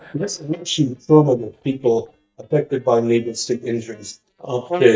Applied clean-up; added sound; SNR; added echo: neural mask model DeepFilterNet 3.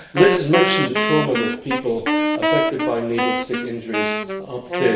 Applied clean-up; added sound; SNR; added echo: none; Wind instrument, woodwind instrument; 1 dB; reverberation time 0.8 s.